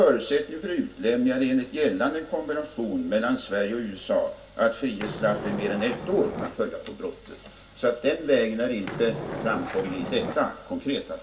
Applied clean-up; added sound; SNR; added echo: none; Skateboard; 7 dB; reverberation time 0.2 s.